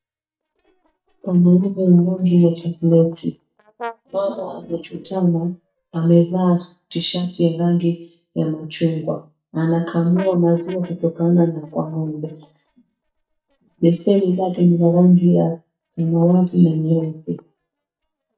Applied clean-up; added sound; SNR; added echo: neural mask model DeepFilterNet 3.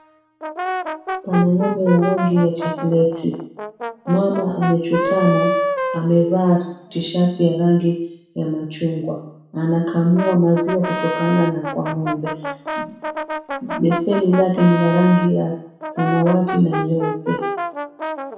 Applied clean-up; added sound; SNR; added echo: none; Brass instrument; 7 dB; reverberation time 0.6 s.